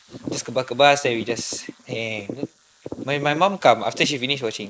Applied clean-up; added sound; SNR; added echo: neural mask model Resemble Enhance denoiser.